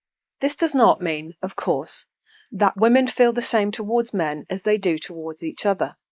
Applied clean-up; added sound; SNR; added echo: neural mask model Resemble Enhance denoiser.